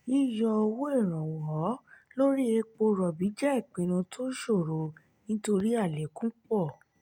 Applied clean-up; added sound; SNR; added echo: none; none; none; none.